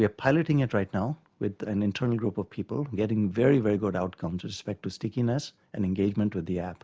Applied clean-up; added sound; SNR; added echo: none; none; none; none.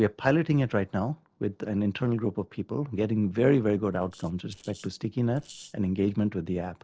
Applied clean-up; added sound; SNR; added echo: neural separator model SepFormer DNS4.